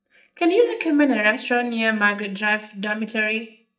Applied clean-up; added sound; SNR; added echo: neural mask model DeepFilterNet 3.